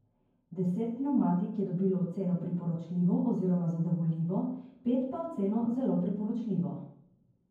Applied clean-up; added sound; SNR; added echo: none; none; none; reverberation time 0.9 s.